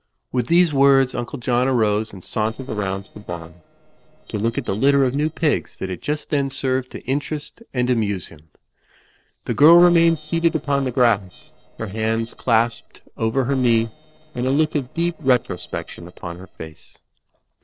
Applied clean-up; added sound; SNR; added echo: neural separator model SepFormer DNS4.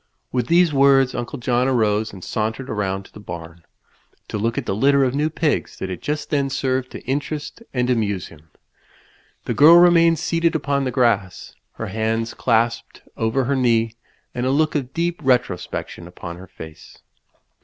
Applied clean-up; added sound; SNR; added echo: none; none; none; none.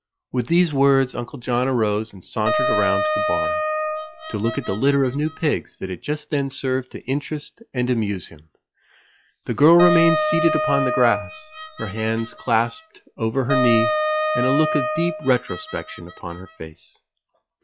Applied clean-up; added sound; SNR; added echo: classical method log-MMSE.